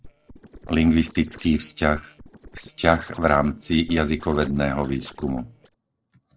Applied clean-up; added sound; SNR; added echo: neural separator model SepFormer DNS4.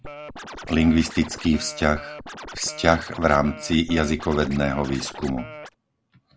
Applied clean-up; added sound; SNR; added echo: none; Scratching (performance technique); 14 dB; none.